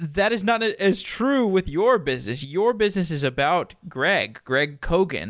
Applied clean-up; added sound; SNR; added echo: none; none; none; none.